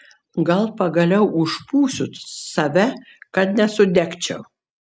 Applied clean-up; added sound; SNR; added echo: none; none; none; none.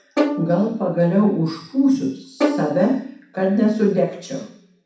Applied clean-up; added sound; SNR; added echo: none; Bowed string instrument; 7 dB; reverberation time 0.6 s.